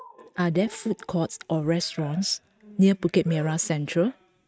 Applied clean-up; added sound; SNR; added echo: neural mask model RNNoise.